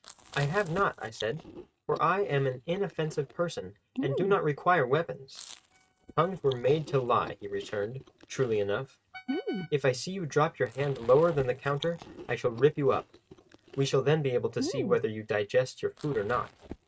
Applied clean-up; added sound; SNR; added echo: neural mask model RNNoise.